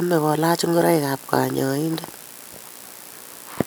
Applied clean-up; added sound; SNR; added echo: none; none; none; none.